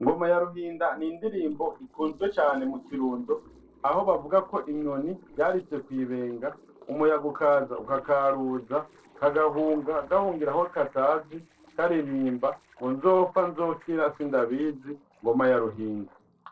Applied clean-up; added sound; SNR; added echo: neural separator model SepFormer DNS4.